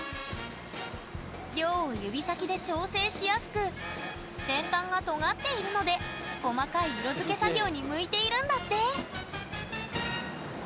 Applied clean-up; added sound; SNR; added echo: none; Snare drum; 17 dB; none.